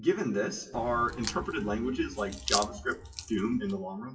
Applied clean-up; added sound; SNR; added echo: classical method WPE with log-MMSE.